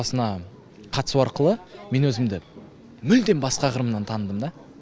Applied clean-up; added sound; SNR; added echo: none; none; none; none.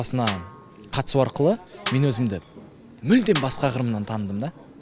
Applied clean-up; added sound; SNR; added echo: none; Snare drum; 12 dB; none.